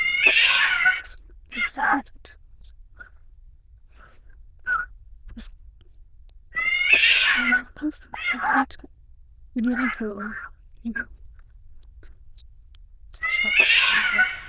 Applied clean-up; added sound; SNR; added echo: neural diffusion model UNIVERSE++.